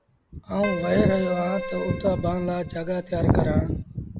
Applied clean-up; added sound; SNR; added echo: none; Keyboard (musical); 10 dB; none.